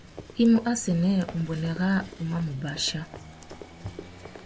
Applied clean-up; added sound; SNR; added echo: none; Run + Engine / Vehicle; 16 dB; none.